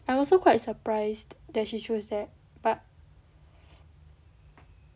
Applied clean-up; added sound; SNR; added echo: none; none; none; none.